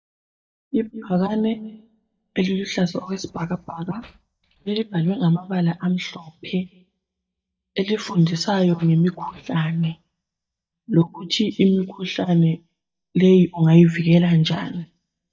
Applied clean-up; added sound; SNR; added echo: neural mask model DeepFilterNet 3.